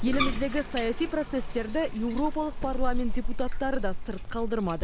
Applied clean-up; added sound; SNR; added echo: none; Bathtub (filling or washing); -1 dB; none.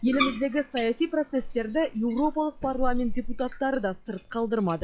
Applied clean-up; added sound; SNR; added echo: classical method log-MMSE.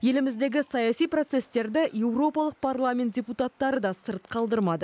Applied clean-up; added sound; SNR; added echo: none; none; none; none.